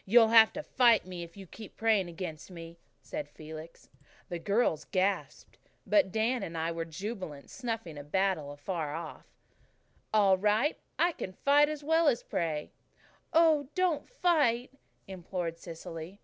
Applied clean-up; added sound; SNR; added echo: none; none; none; none.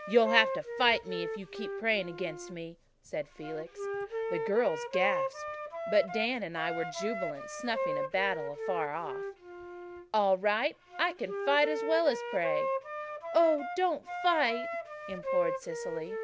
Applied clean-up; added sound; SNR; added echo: none; Wind instrument, woodwind instrument; 5 dB; none.